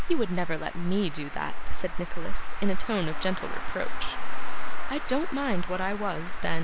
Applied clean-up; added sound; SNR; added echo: none; Traffic noise, roadway noise; 18 dB; none.